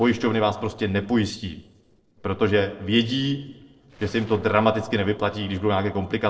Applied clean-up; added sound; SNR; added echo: neural separator model SepFormer DNS4.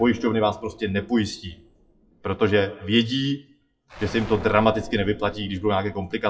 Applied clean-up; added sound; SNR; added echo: classical method WPE with log-MMSE.